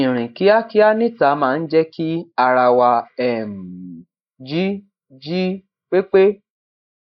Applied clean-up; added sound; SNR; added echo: neural mask model Resemble Enhance denoiser.